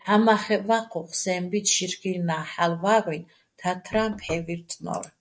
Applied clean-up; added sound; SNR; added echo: neural mask model DeepFilterNet 3.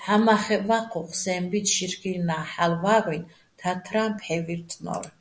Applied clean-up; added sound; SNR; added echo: none; none; none; none.